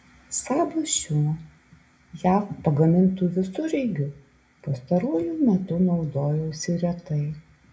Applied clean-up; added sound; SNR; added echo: none; none; none; reverberation time 0.2 s.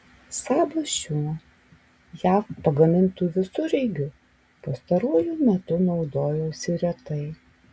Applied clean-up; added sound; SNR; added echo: none; none; none; none.